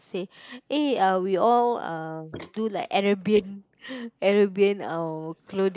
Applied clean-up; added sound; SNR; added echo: neural mask model Resemble Enhance denoiser.